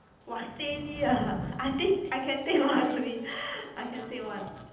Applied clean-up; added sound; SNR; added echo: none; Thunder / Rain; 13 dB; reverberation time 0.9 s.